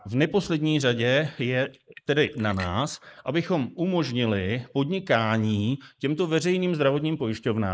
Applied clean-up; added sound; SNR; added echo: neural mask model Resemble Enhance denoiser.